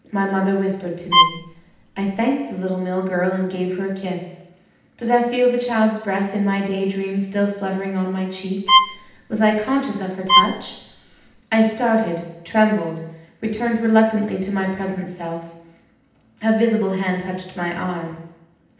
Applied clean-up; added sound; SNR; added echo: none; Bowed string instrument; -2 dB; reverberation time 0.8 s.